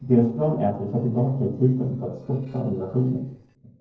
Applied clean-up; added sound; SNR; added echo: neural separator model SepFormer DNS4.